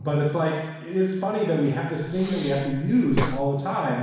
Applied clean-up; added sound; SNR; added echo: none; Breathing; 6 dB; reverberation time 1.1 s.